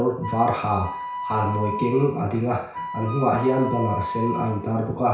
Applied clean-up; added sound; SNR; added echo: none; Wind instrument, woodwind instrument; 8 dB; reverberation time 0.6 s.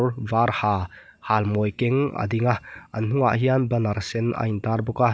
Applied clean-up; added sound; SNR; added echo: none; none; none; none.